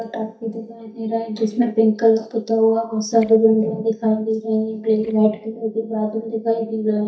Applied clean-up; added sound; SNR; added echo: neural mask model DeepFilterNet 3.